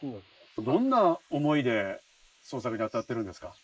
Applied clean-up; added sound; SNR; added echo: neural mask model Resemble Enhance denoiser.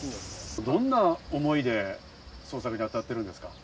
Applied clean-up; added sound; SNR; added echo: none; none; none; none.